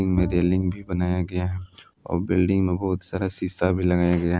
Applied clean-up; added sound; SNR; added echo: none; Bowed string instrument; 13 dB; none.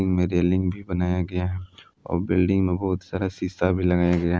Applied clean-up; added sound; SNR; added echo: none; none; none; none.